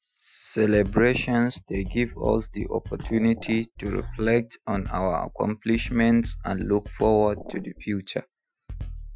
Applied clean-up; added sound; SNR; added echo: classical method Wiener filter.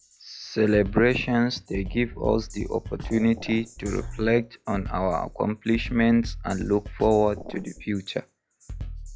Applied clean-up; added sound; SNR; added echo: classical method log-MMSE.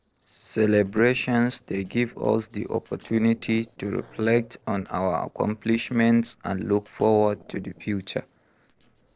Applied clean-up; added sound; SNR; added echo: neural separator model SepFormer DNS4.